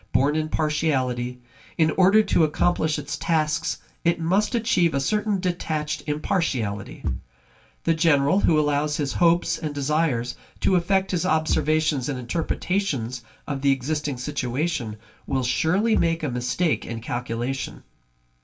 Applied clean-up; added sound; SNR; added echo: none; Bass drum / Thump, thud; 14 dB; reverberation time 0.2 s.